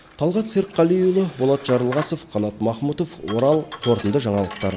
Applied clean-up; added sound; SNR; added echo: none; Sink (filling or washing); 17 dB; none.